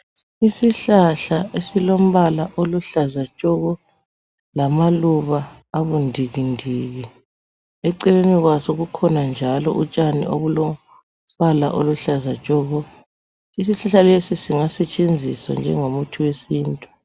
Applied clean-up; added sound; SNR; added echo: none; none; none; none.